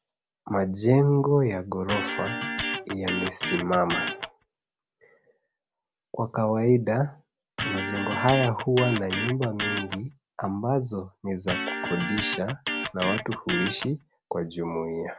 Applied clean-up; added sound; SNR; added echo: none; Electric guitar; 4 dB; none.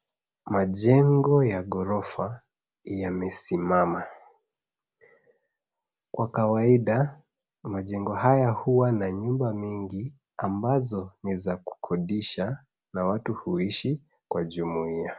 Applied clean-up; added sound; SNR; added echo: none; none; none; none.